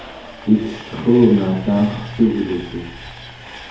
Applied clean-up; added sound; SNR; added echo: none; Train; 17 dB; reverberation time 2.3 s.